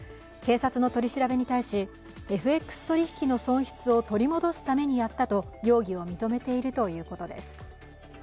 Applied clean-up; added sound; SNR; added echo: none; none; none; none.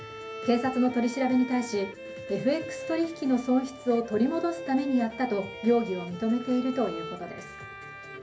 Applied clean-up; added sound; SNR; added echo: none; Bowed string instrument; 12 dB; reverberation time 0.3 s.